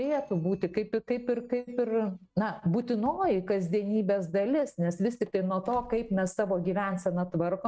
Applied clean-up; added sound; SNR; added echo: neural mask model RNNoise.